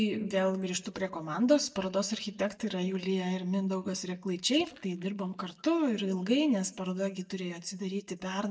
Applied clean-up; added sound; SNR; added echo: neural mask model DeepFilterNet 3.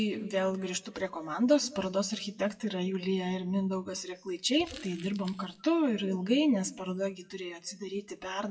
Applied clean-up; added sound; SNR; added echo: classical method WPE with log-MMSE.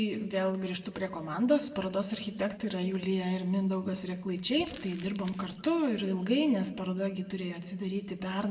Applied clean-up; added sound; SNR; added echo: none; Crumpling, crinkling; 19 dB; reverberation time 1.6 s.